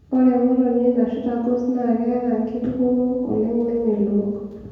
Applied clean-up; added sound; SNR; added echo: none; none; none; reverberation time 1.2 s.